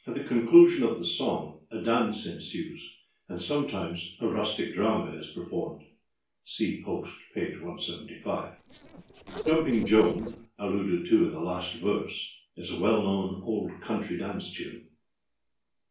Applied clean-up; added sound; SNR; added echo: neural separator model SepFormer DNS4.